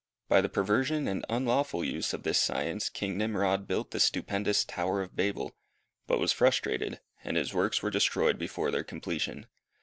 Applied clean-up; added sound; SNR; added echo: none; none; none; none.